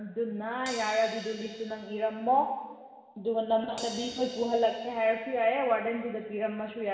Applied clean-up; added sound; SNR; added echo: none; Crash cymbal; 18 dB; reverberation time 1.9 s.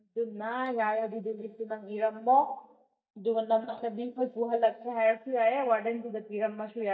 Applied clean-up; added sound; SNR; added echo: neural mask model DeepFilterNet 3.